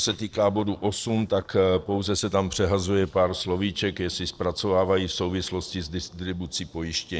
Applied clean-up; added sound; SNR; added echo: neural separator model SepFormer DNS4.